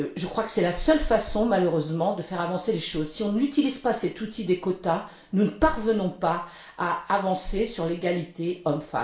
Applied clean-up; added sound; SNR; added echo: none; none; none; reverberation time 0.4 s.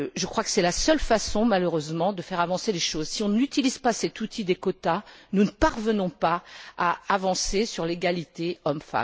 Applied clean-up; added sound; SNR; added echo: none; none; none; none.